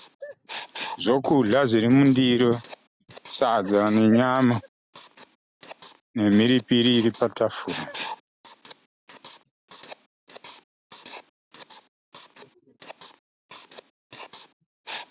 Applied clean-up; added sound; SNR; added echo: none; Writing; 19 dB; none.